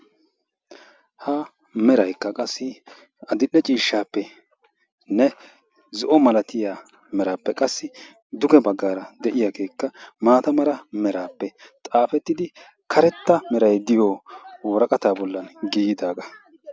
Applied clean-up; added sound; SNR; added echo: none; none; none; none.